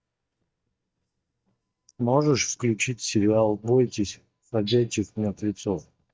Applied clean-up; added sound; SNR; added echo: neural mask model DeepFilterNet 3.